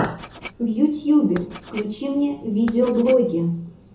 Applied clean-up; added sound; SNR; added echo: none; Writing; 20 dB; reverberation time 0.7 s.